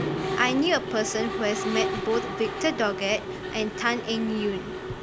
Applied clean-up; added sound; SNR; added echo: none; Mechanisms; 4 dB; none.